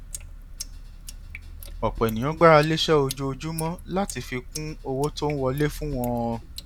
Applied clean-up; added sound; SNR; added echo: none; Sink (filling or washing); 12 dB; none.